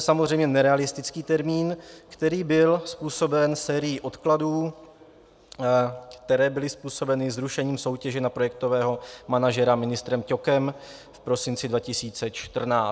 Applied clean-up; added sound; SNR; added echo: none; none; none; none.